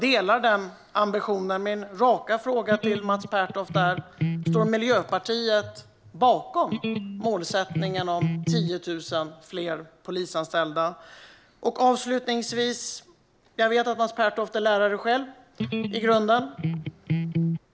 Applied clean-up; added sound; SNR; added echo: none; Electric guitar; 3 dB; none.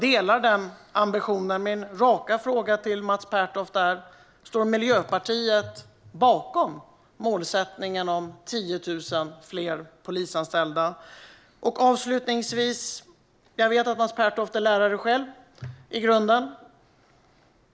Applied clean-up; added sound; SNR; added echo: none; none; none; none.